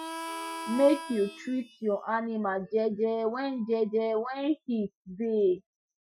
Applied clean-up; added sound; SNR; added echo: classical method Wiener filter.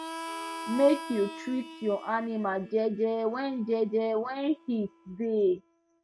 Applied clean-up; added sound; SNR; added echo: none; Harmonica; 14 dB; none.